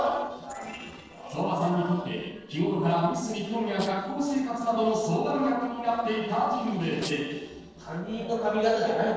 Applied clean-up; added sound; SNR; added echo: neural separator model SepFormer DNS4.